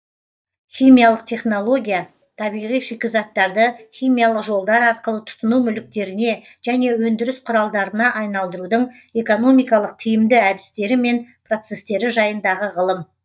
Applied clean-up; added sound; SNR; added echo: neural mask model DeepFilterNet 3.